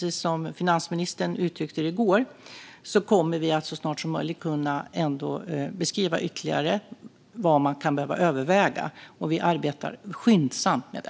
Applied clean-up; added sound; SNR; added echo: none; none; none; none.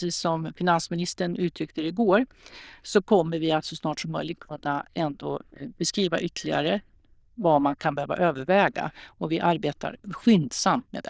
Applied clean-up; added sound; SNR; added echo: neural diffusion model UNIVERSE++.